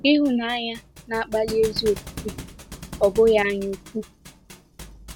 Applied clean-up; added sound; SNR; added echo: none; Thump, thud; 15 dB; none.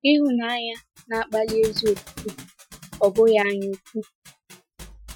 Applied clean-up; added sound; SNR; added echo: classical method Wiener filter.